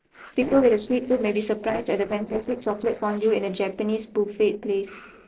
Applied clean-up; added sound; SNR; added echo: neural separator model SepFormer DNS4.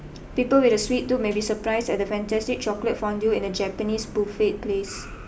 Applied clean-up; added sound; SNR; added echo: none; none; none; none.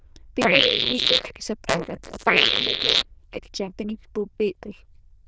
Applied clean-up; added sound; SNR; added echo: neural diffusion model UNIVERSE++.